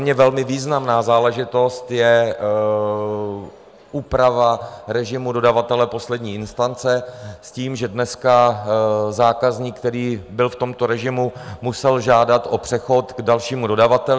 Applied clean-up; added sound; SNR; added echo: none; none; none; none.